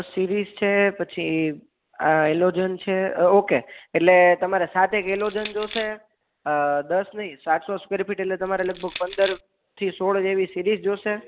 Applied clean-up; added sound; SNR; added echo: none; Crushing; 9 dB; none.